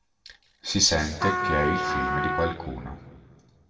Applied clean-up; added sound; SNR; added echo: none; Trumpet; 0 dB; reverberation time 1.5 s.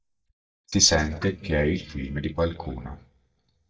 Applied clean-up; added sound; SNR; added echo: neural mask model DeepFilterNet 3.